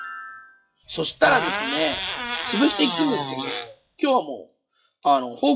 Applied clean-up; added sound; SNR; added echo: classical method WPE with log-MMSE.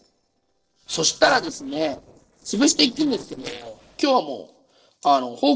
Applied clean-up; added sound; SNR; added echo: neural separator model SepFormer DNS4.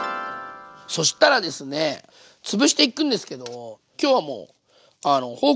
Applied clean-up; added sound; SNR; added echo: none; none; none; none.